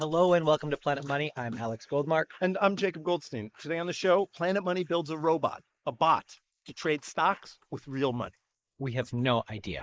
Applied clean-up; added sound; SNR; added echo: neural mask model Resemble Enhance denoiser.